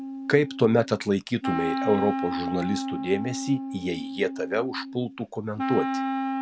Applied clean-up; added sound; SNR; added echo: none; Wind instrument, woodwind instrument; 4 dB; none.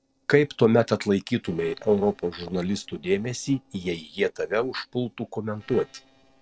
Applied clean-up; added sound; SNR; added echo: neural separator model SepFormer DNS4.